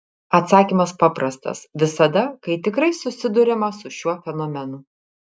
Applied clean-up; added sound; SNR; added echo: none; none; none; none.